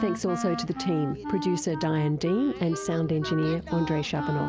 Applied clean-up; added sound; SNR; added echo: none; Wind instrument, woodwind instrument; 8 dB; none.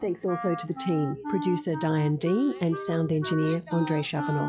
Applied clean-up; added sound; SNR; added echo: classical method log-MMSE.